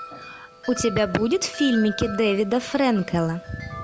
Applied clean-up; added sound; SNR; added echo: none; Wind chime; 14 dB; none.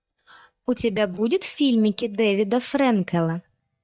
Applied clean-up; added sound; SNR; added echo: neural mask model DeepFilterNet 3.